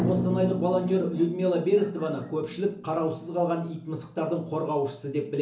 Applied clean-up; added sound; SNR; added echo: none; Drum; 6 dB; reverberation time 0.8 s.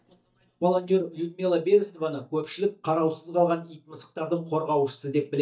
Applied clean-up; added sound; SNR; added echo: neural mask model DeepFilterNet 3.